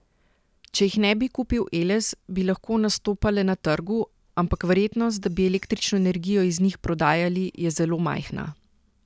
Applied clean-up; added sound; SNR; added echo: none; none; none; none.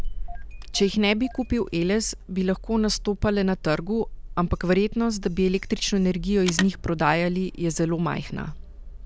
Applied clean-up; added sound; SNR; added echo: none; Telephone + Engine starting / Car; 10 dB; none.